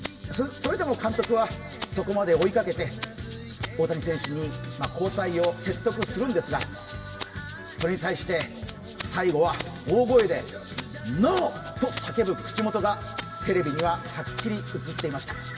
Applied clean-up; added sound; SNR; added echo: none; Rattle (instrument); 15 dB; reverberation time 1.9 s.